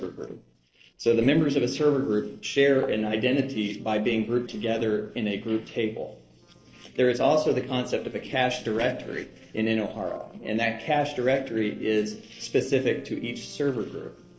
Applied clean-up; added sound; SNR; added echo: neural separator model SepFormer DNS4.